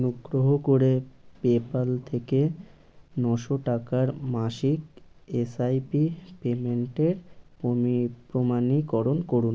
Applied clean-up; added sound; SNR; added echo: none; none; none; none.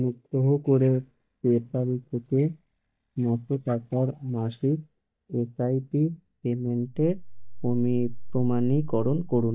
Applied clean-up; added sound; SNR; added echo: neural mask model DeepFilterNet 3.